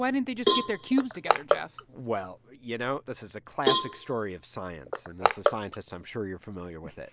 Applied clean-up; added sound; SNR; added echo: none; Cowbell + Crushing; -2 dB; none.